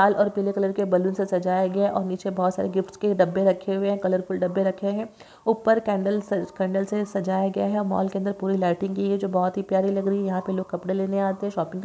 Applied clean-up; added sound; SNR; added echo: none; none; none; none.